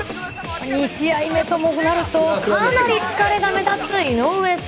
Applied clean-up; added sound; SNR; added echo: none; none; none; none.